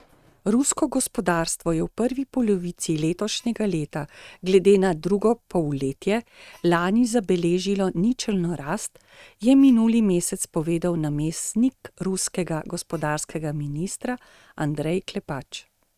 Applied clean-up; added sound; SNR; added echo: neural mask model RNNoise.